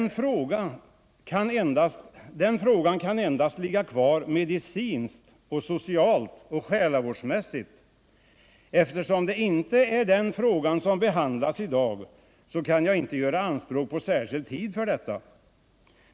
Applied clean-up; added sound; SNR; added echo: none; none; none; none.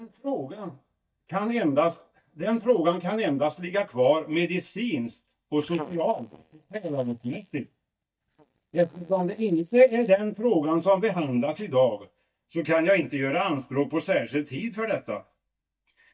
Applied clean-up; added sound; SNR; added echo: neural mask model DeepFilterNet 3.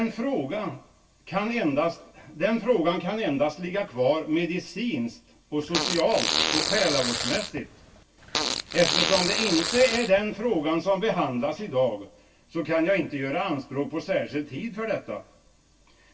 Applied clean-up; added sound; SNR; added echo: none; Fart; 2 dB; reverberation time 0.1 s.